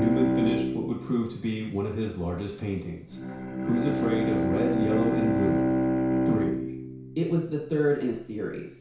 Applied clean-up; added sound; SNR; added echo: none; Bowed string instrument; -1 dB; reverberation time 0.6 s.